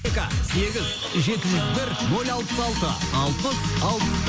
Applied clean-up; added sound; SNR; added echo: none; none; none; none.